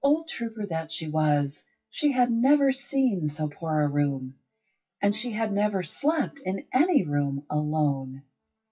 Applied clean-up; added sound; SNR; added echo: classical method WPE with log-MMSE.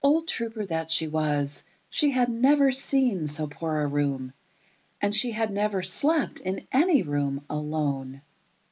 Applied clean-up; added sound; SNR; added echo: none; none; none; none.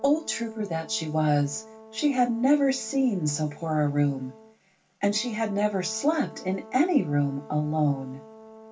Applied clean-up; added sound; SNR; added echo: none; Brass instrument; 20 dB; reverberation time 0.2 s.